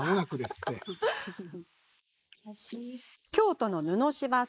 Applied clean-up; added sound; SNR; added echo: neural mask model Resemble Enhance denoiser.